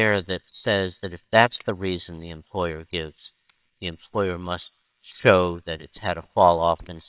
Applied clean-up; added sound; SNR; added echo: neural separator model SepFormer WHAMR!.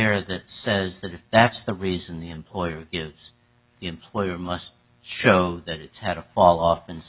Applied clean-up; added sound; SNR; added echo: none; none; none; none.